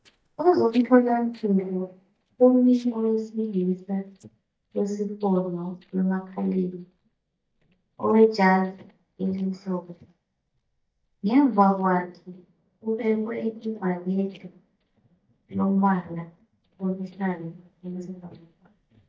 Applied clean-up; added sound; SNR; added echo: neural mask model DeepFilterNet 3.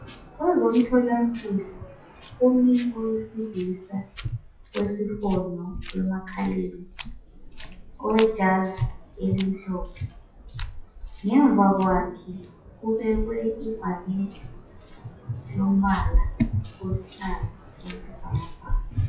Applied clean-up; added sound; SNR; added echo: classical method WPE with log-MMSE.